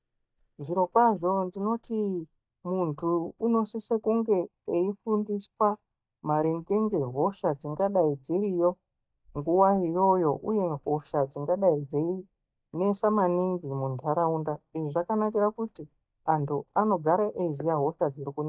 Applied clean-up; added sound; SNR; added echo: neural mask model DeepFilterNet 3.